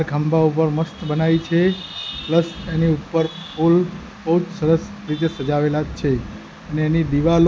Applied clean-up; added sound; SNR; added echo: none; none; none; none.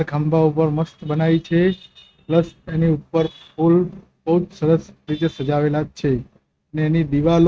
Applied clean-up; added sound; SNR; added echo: neural mask model RNNoise.